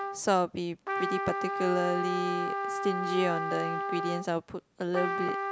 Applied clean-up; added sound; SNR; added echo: none; Trumpet; 2 dB; none.